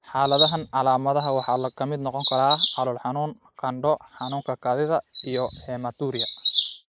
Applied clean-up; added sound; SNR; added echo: neural mask model Resemble Enhance denoiser.